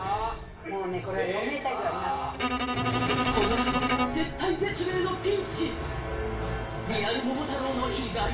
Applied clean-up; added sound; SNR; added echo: none; Bowed string instrument; 0 dB; reverberation time 0.3 s.